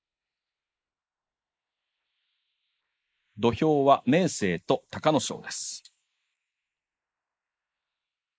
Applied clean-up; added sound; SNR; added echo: neural mask model Resemble Enhance denoiser.